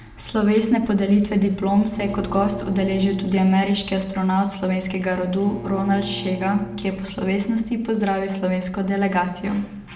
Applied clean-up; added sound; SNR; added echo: none; Bowed string instrument; 15 dB; reverberation time 0.6 s.